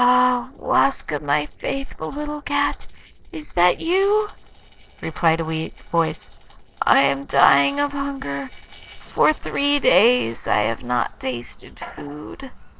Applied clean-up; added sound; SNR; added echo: neural separator model SepFormer DNS4.